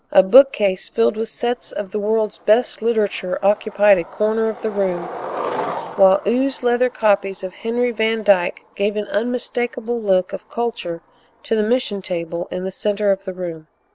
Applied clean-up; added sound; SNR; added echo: none; Skateboard; 16 dB; none.